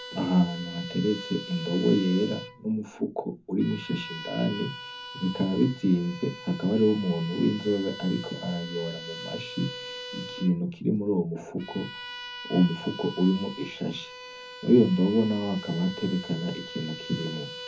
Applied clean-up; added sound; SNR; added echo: none; Bowed string instrument; 13 dB; reverberation time 0.3 s.